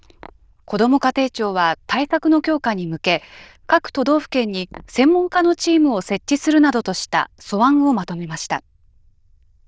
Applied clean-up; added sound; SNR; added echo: neural diffusion model UNIVERSE++.